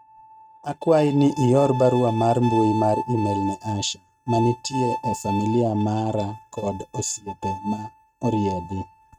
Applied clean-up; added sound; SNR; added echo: neural mask model RNNoise.